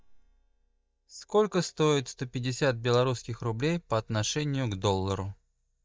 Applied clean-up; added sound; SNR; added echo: neural mask model DeepFilterNet 3.